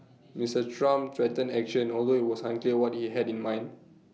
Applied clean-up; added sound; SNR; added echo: none; none; none; none.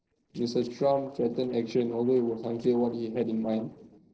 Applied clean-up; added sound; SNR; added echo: neural separator model SepFormer DNS4.